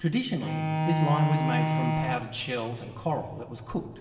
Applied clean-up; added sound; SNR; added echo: none; Bowed string instrument; 0 dB; reverberation time 2.9 s.